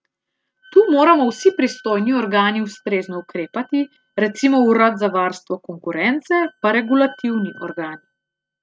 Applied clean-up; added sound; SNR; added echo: neural mask model RNNoise.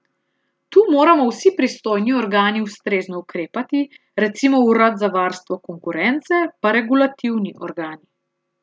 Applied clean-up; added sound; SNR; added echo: none; none; none; none.